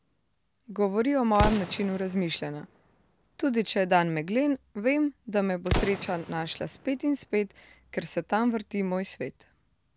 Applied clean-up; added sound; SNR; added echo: none; Explosion; 9 dB; none.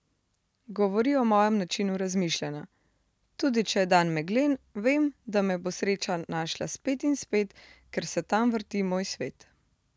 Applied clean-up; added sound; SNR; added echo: none; none; none; none.